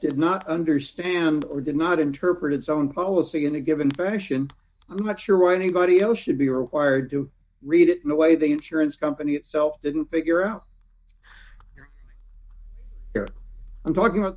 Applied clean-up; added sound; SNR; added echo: neural mask model DeepFilterNet 3.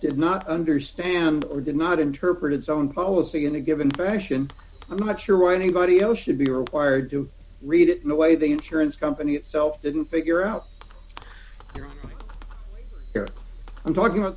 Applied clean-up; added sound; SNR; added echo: none; Fireworks; 19 dB; none.